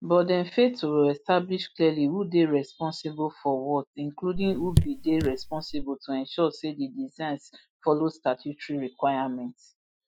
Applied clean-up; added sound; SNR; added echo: classical method Wiener filter.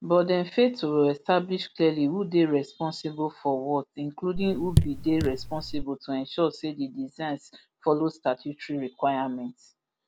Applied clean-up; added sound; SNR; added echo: none; Raindrop / Drip; 1 dB; none.